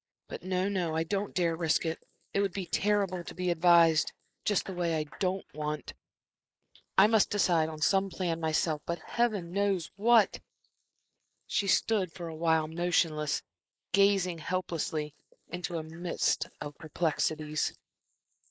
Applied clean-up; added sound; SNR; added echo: neural mask model Resemble Enhance denoiser.